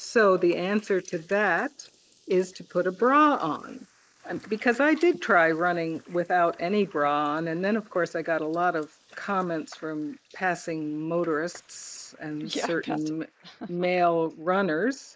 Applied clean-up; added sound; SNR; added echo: neural mask model Resemble Enhance denoiser.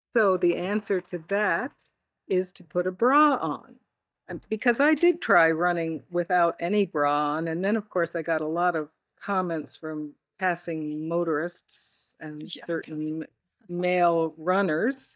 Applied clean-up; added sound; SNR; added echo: neural mask model DeepFilterNet 3.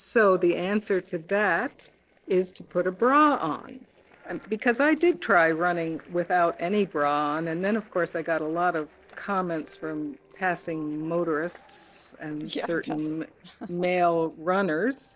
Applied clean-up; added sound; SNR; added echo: neural separator model SepFormer DNS4.